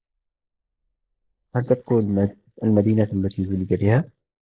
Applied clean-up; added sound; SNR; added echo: neural mask model Resemble Enhance denoiser.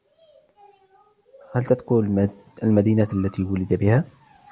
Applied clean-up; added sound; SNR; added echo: none; none; none; none.